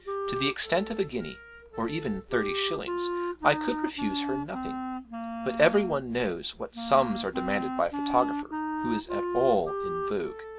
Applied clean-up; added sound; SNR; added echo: none; Wind instrument, woodwind instrument; 4 dB; none.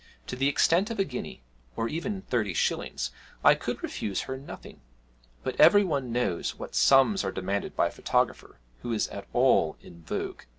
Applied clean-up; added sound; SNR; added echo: none; none; none; none.